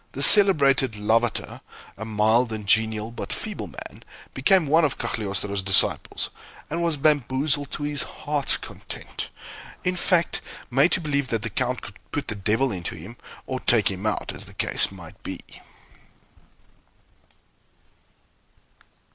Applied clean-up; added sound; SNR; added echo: none; none; none; none.